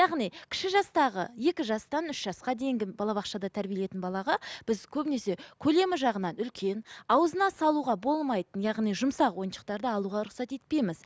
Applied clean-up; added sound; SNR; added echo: none; none; none; none.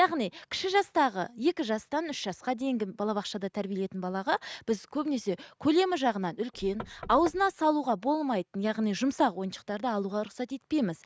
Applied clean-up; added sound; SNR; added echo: neural mask model RNNoise.